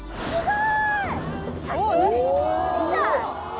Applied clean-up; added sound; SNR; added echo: none; Walk, footsteps; 16 dB; none.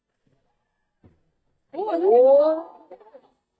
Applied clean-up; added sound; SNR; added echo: neural mask model DeepFilterNet 3.